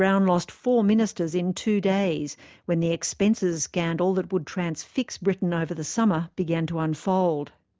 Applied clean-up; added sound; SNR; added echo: none; none; none; none.